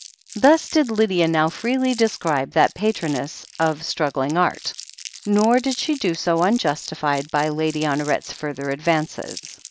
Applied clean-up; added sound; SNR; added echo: none; Crumpling, crinkling; 19 dB; none.